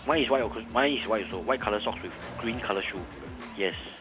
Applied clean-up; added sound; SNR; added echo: none; Scratching (performance technique) + Engine starting / Accelerating, revving, vroom / Motor vehicle (road); 12 dB; none.